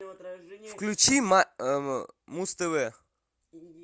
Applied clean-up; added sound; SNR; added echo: none; none; none; none.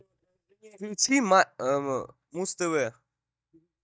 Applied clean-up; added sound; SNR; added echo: neural mask model DeepFilterNet 3.